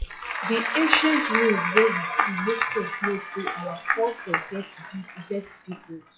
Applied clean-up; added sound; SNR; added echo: classical method log-MMSE.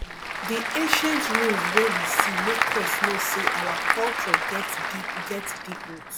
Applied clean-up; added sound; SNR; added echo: none; Applause / Crowd; -4 dB; none.